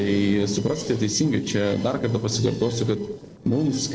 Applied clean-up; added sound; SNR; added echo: neural separator model SepFormer DNS4.